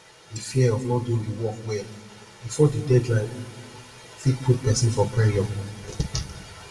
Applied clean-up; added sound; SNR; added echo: none; none; none; reverberation time 1.0 s.